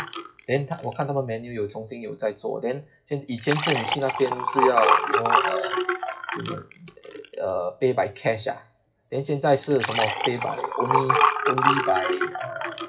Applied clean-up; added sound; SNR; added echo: classical method WPE with log-MMSE.